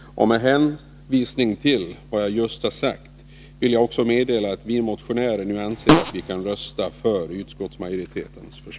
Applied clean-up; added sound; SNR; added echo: none; Fart; -4 dB; none.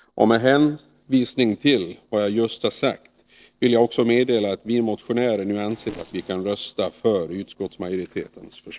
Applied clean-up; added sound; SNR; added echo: neural separator model SepFormer DNS4.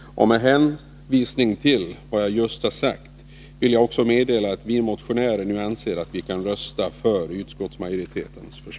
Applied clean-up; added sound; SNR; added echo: none; none; none; none.